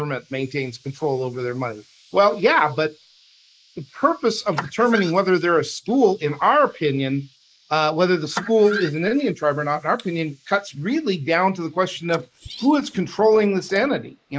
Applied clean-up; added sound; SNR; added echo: neural mask model Resemble Enhance denoiser.